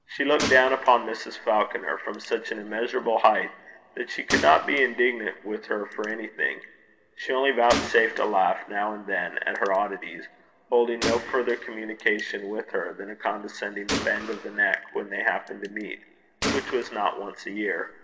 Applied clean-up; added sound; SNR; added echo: none; Gunshot, gunfire; 11 dB; reverberation time 2.8 s.